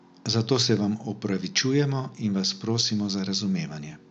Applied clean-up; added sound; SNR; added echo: none; none; none; none.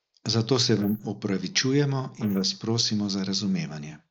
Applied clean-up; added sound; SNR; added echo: neural mask model Resemble Enhance denoiser.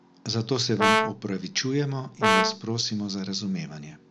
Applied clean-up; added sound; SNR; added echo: none; Brass instrument; -3 dB; none.